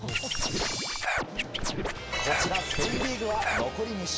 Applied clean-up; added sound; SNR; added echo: none; Scratching (performance technique); 0 dB; none.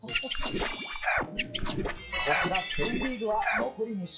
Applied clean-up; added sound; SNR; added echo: classical method log-MMSE.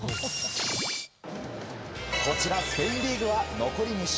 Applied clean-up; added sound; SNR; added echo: none; none; none; none.